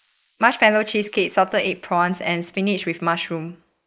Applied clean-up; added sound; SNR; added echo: neural mask model Resemble Enhance denoiser.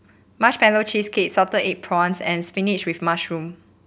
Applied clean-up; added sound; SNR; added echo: none; none; none; none.